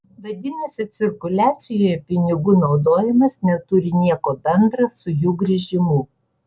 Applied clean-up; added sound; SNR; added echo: none; none; none; none.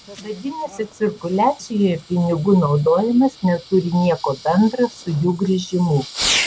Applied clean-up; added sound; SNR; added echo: none; Fireworks; 12 dB; none.